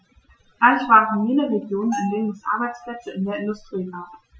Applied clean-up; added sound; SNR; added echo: classical method Wiener filter.